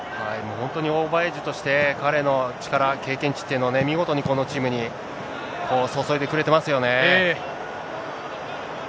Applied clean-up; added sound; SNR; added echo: none; none; none; none.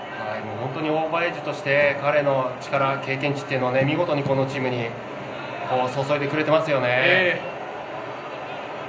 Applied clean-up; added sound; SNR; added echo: none; none; none; reverberation time 0.5 s.